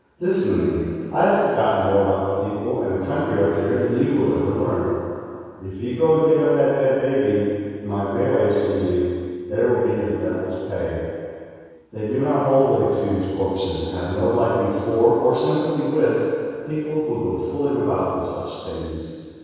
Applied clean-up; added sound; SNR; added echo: none; none; none; reverberation time 2.2 s.